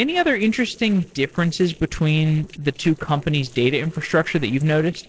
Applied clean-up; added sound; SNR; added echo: neural separator model SepFormer DNS4.